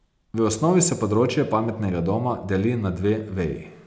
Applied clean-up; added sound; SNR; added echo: none; none; none; none.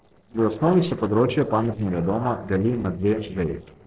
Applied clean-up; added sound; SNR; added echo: neural separator model SepFormer DNS4.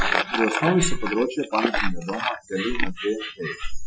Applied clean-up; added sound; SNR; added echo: classical method Wiener filter.